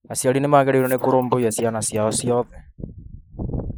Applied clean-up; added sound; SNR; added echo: neural mask model Resemble Enhance denoiser.